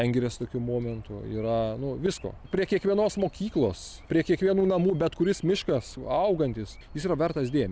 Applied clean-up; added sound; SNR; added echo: none; none; none; none.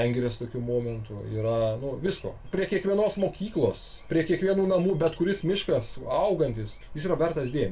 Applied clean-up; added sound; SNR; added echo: none; none; none; reverberation time 0.2 s.